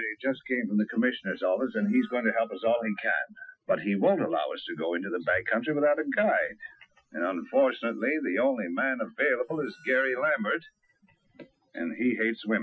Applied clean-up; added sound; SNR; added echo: classical method Wiener filter.